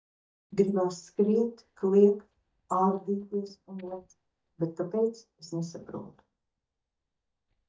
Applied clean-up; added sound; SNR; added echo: neural mask model DeepFilterNet 3.